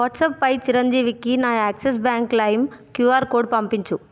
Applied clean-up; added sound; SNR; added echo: none; none; none; none.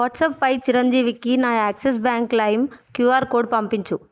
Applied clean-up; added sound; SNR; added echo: neural mask model Resemble Enhance denoiser.